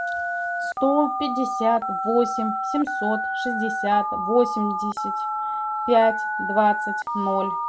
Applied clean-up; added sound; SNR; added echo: none; Telephone; 2 dB; none.